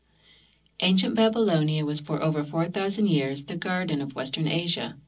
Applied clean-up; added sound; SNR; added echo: none; none; none; reverberation time 0.4 s.